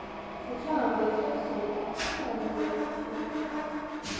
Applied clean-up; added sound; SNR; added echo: none; Mechanisms; 3 dB; reverberation time 2.2 s.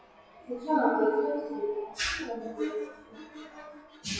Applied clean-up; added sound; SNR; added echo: classical method WPE with log-MMSE.